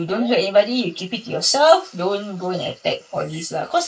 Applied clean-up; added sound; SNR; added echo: neural mask model Resemble Enhance denoiser.